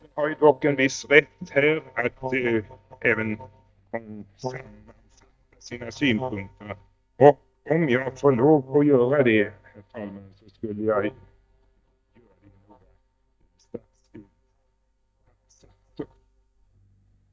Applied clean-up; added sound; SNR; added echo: neural mask model DeepFilterNet 3.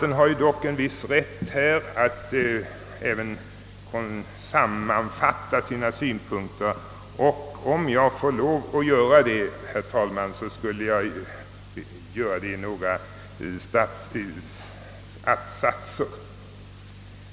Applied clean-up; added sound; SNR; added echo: none; none; none; none.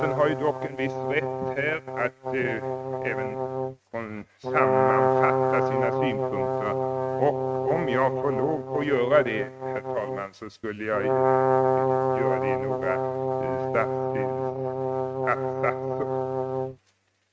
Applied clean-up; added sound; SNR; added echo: neural mask model RNNoise.